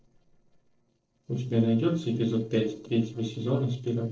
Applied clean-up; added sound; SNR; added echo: neural separator model SepFormer DNS4.